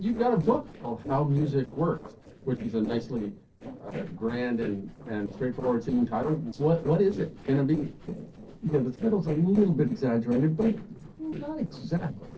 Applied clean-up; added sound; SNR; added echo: neural separator model SepFormer DNS4.